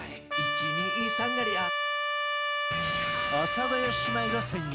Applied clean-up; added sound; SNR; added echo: none; Trumpet; -3 dB; none.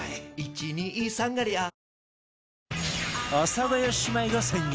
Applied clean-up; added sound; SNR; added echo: none; none; none; none.